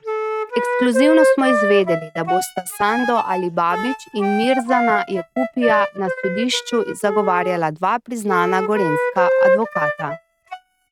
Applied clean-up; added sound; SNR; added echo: neural mask model RNNoise.